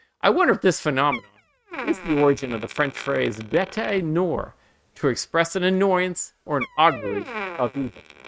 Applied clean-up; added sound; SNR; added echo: neural mask model RNNoise.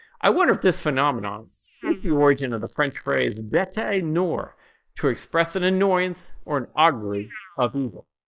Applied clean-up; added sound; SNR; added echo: neural mask model Resemble Enhance denoiser.